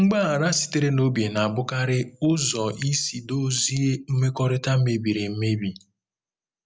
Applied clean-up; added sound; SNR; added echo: none; none; none; none.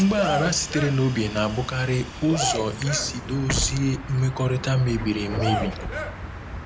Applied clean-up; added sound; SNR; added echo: none; Bus + Cheering; 7 dB; none.